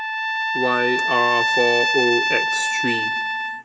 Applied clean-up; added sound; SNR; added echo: none; Trumpet; -3 dB; reverberation time 2.6 s.